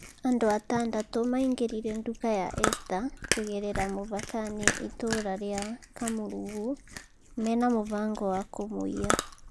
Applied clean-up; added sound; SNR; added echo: none; Chewing, mastication; 6 dB; none.